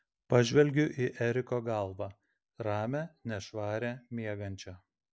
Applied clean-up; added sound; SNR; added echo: none; none; none; none.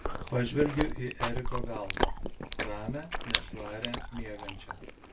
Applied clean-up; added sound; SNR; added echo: none; Chewing, mastication; -2 dB; reverberation time 0.2 s.